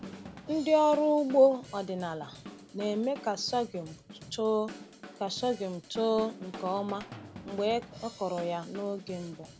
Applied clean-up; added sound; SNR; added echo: none; Drum / Drum kit; 16 dB; none.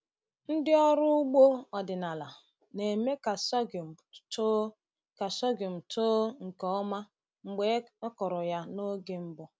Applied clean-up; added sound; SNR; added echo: none; none; none; none.